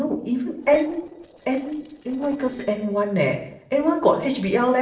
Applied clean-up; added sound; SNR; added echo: neural separator model SepFormer DNS4.